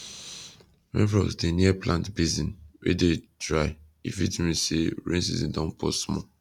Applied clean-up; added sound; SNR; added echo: none; none; none; none.